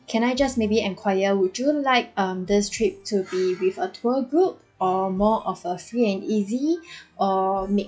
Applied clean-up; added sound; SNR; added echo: classical method log-MMSE.